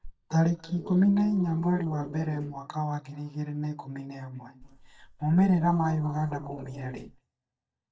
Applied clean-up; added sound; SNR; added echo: neural mask model DeepFilterNet 3.